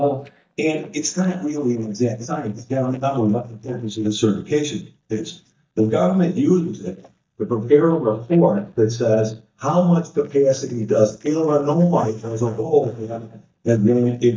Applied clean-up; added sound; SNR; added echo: neural mask model DeepFilterNet 3.